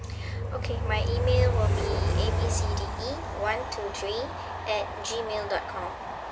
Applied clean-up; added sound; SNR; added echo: none; Train; -4 dB; none.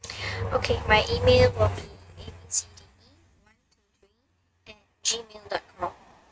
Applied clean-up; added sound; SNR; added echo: neural mask model RNNoise.